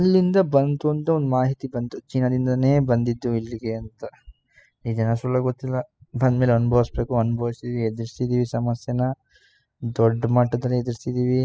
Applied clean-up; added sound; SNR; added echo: classical method spectral subtraction.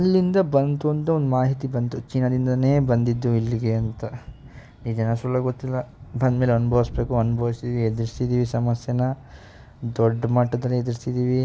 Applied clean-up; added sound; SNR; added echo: none; Thunder; 19 dB; none.